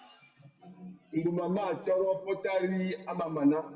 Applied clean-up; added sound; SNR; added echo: none; none; none; reverberation time 1.6 s.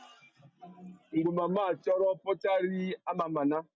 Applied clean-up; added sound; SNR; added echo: none; none; none; none.